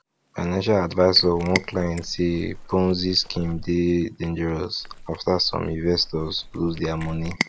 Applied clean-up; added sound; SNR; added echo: none; Cat + Livestock, farm animals, working animals; 13 dB; none.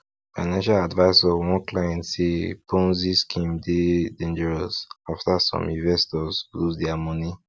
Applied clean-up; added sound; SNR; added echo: none; none; none; none.